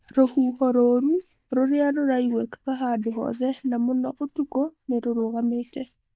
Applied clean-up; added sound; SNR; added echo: neural mask model DeepFilterNet 3.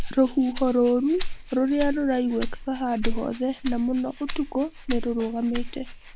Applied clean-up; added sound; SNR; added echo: none; Rattle (instrument); 5 dB; none.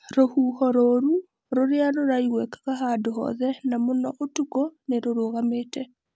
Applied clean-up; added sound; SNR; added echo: none; none; none; none.